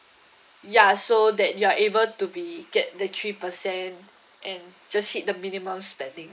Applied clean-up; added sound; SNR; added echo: neural mask model Resemble Enhance denoiser.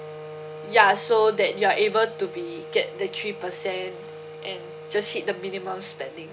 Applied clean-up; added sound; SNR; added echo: none; Wind instrument, woodwind instrument; 14 dB; none.